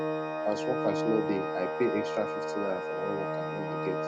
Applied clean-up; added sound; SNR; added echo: none; Organ; -2 dB; none.